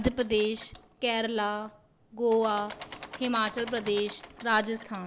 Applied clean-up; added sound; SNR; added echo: none; Engine / Mechanisms; 17 dB; none.